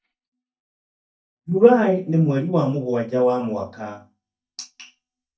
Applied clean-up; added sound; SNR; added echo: neural mask model DeepFilterNet 3.